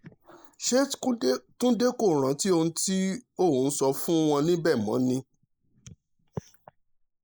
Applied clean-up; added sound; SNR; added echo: neural mask model Resemble Enhance denoiser.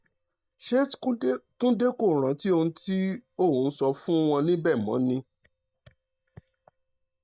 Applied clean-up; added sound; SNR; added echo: neural mask model DeepFilterNet 3.